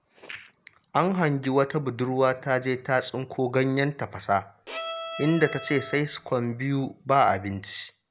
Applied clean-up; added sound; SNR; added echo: none; Bowed string instrument; 11 dB; none.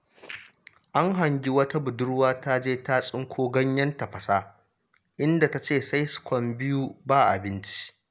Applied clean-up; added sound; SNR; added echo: none; none; none; none.